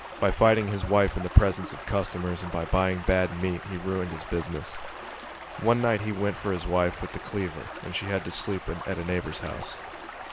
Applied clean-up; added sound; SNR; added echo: none; Stream; 13 dB; none.